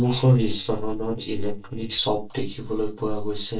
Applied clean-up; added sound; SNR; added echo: neural separator model SepFormer DNS4.